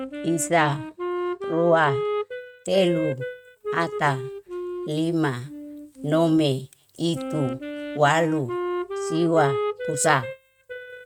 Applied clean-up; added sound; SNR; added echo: neural mask model RNNoise.